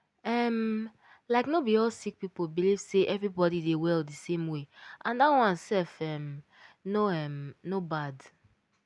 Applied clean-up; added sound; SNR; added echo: none; none; none; none.